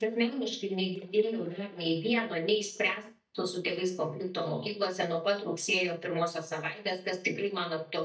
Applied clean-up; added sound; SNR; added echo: neural mask model DeepFilterNet 3.